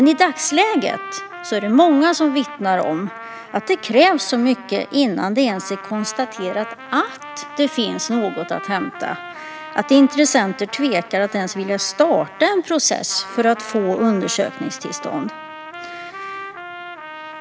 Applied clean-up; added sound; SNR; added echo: none; Trumpet; 15 dB; none.